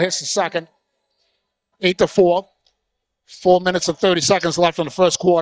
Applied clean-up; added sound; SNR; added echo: neural mask model DeepFilterNet 3.